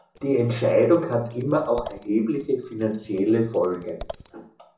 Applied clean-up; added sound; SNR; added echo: none; Scissors; 20 dB; reverberation time 0.6 s.